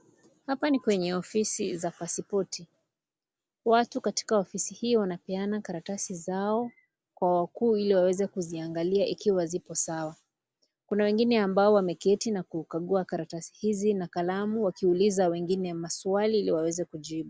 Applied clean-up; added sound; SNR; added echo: none; none; none; none.